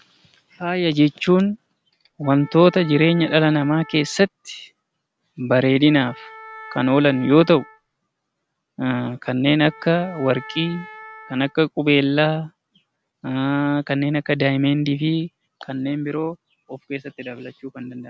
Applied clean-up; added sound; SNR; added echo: none; Wind instrument, woodwind instrument; 19 dB; none.